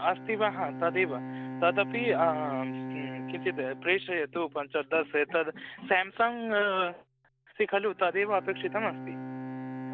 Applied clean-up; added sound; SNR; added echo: none; Bowed string instrument; 10 dB; none.